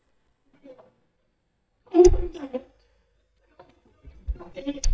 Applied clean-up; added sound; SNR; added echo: neural mask model DeepFilterNet 3.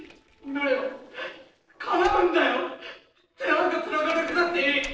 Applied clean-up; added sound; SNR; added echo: neural separator model SepFormer DNS4.